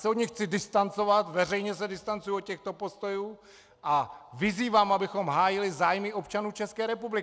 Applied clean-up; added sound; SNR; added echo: none; none; none; none.